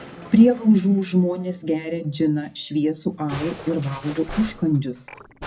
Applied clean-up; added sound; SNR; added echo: none; Musical instrument; 18 dB; reverberation time 0.4 s.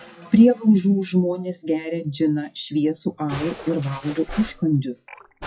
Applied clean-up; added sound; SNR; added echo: classical method WPE with log-MMSE.